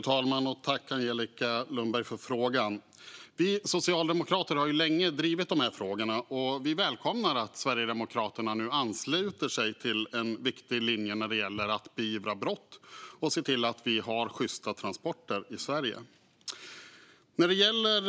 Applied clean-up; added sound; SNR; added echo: none; none; none; none.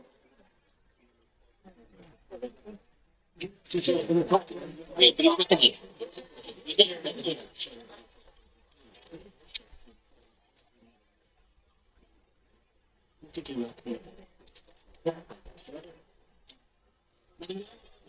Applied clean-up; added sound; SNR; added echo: neural mask model DeepFilterNet 3.